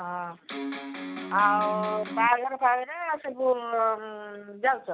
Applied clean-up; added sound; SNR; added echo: none; Electric guitar; 8 dB; none.